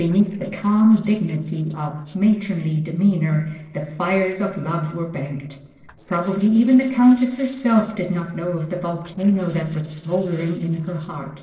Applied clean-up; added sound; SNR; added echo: neural separator model SepFormer DNS4.